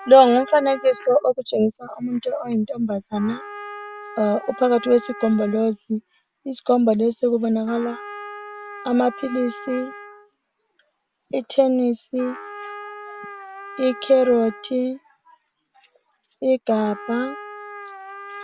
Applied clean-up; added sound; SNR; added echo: none; Trumpet; 16 dB; none.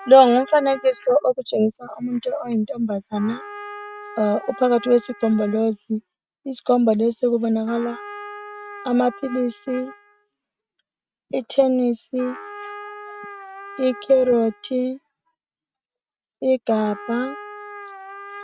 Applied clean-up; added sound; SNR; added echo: neural mask model RNNoise.